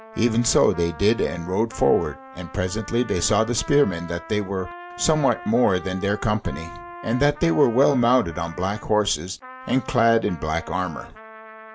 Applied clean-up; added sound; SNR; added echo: none; Trumpet; 18 dB; none.